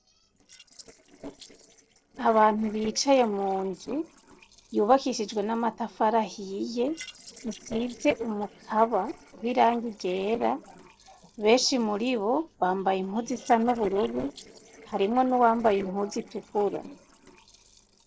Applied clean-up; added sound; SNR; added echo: neural separator model SepFormer DNS4.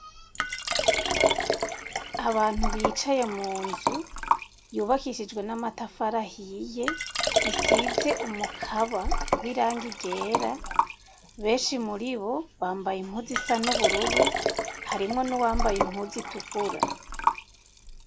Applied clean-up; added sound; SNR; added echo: none; Liquid; -1 dB; none.